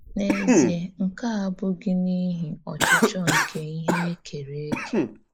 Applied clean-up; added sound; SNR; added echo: neural mask model Resemble Enhance denoiser.